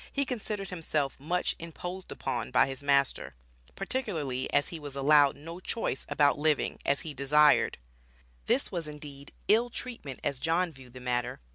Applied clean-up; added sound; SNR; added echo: none; none; none; none.